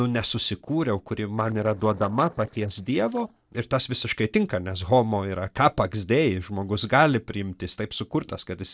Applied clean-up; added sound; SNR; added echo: neural separator model SepFormer DNS4.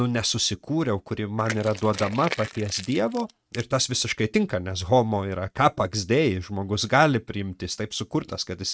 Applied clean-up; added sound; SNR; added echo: neural mask model RNNoise.